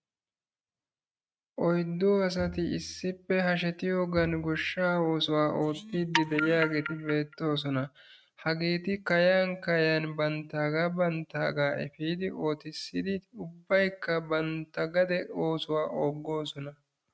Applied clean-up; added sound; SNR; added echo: neural mask model RNNoise.